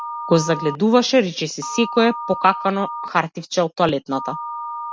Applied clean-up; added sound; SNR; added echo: none; Telephone; 11 dB; none.